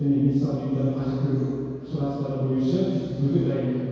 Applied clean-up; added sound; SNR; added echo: none; none; none; reverberation time 2.0 s.